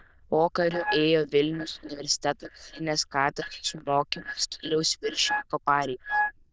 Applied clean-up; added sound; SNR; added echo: neural diffusion model UNIVERSE++.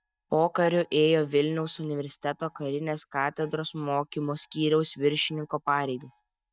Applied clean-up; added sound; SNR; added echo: neural mask model DeepFilterNet 3.